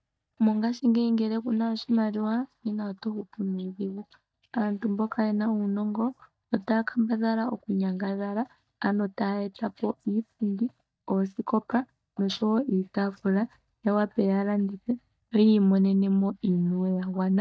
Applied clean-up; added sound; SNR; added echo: neural mask model DeepFilterNet 3.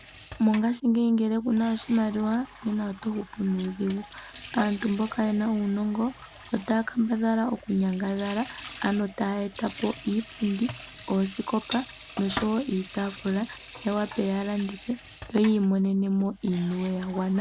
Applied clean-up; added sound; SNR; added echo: none; Sink (filling or washing) / Water tap, faucet; 15 dB; none.